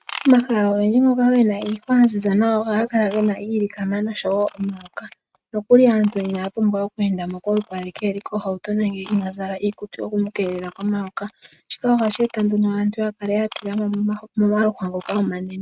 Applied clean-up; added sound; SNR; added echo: neural mask model RNNoise.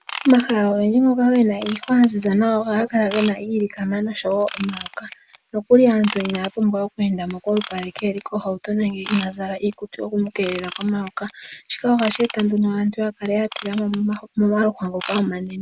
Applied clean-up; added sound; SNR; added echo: none; Ratchet, pawl / Tools; 15 dB; none.